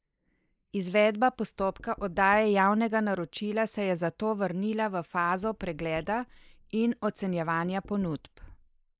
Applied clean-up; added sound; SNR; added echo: neural mask model Resemble Enhance denoiser.